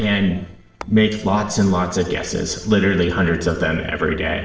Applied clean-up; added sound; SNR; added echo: neural separator model SepFormer DNS4.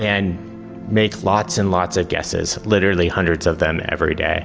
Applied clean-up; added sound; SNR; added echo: none; none; none; none.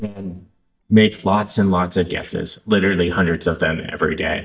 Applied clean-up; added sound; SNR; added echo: neural mask model DeepFilterNet 3.